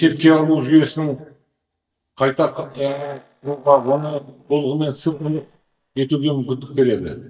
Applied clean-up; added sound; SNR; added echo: neural mask model DeepFilterNet 3.